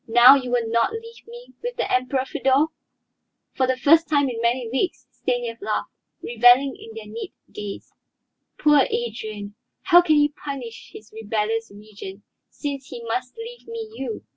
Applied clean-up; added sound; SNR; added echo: none; none; none; none.